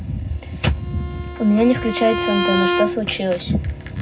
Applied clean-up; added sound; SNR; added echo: none; Bowed string instrument; 4 dB; reverberation time 0.4 s.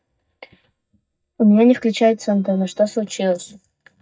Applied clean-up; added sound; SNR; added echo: neural mask model DeepFilterNet 3.